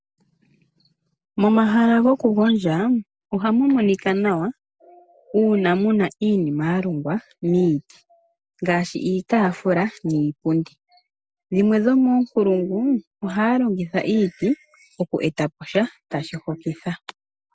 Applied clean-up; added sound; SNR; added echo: none; none; none; none.